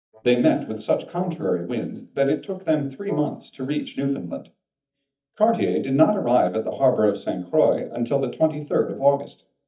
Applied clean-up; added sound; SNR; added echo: neural mask model DeepFilterNet 3.